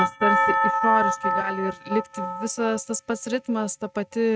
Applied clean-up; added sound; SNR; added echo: neural mask model RNNoise.